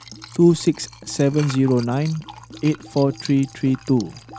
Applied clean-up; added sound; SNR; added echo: none; Liquid; 18 dB; none.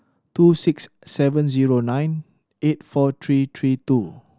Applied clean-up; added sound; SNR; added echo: none; none; none; none.